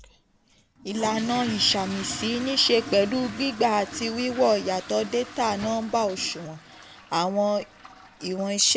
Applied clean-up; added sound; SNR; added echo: none; Fill (with liquid) / Toilet flush; 14 dB; none.